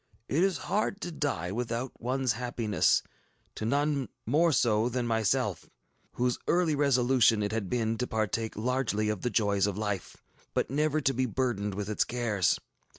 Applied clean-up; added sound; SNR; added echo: none; none; none; none.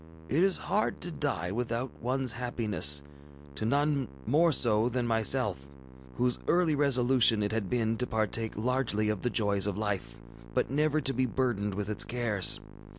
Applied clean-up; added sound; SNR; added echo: none; Musical instrument; 18 dB; none.